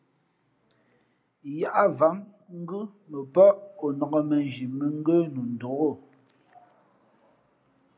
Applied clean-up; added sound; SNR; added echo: none; none; none; none.